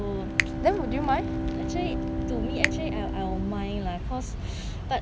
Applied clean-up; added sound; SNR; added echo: none; Finger snapping + Bowed string instrument; 3 dB; none.